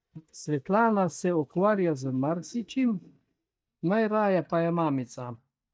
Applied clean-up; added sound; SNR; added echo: neural mask model DeepFilterNet 3.